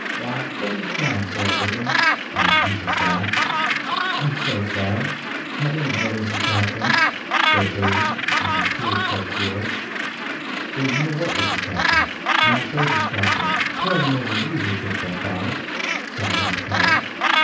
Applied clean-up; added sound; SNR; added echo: none; Gull, seagull; -5 dB; reverberation time 0.6 s.